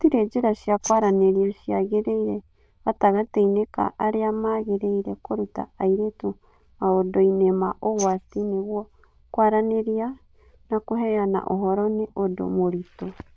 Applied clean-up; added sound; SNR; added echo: neural diffusion model UNIVERSE++.